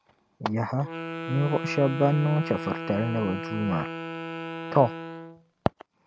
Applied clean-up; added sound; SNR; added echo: none; Wind instrument, woodwind instrument; 8 dB; none.